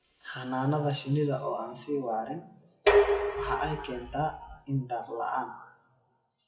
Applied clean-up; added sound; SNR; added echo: classical method WPE with log-MMSE.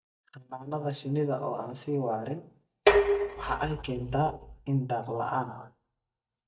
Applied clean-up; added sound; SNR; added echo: neural mask model DeepFilterNet 3.